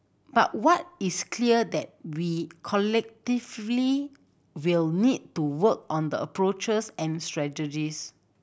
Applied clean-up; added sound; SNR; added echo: none; none; none; none.